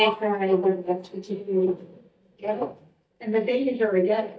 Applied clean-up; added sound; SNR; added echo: neural mask model DeepFilterNet 3.